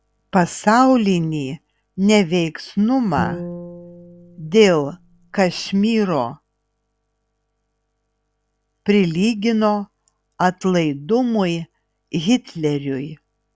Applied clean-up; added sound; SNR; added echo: none; Bowed string instrument; 12 dB; none.